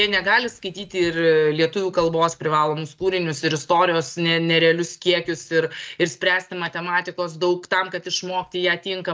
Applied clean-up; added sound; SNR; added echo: none; none; none; none.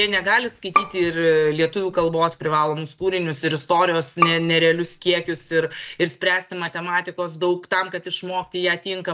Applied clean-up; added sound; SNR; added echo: none; Bowed string instrument; 7 dB; none.